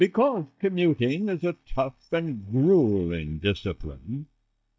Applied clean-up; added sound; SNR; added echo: neural mask model DeepFilterNet 3.